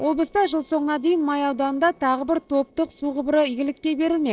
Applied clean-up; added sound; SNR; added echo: neural separator model SepFormer DNS4.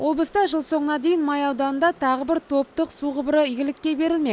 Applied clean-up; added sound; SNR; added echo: none; none; none; none.